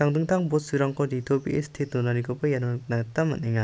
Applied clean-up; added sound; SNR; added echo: none; none; none; none.